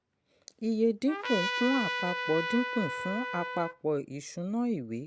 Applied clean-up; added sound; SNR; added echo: none; Trumpet; 3 dB; none.